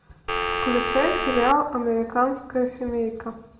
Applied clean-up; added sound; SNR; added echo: none; Telephone; 1 dB; reverberation time 0.7 s.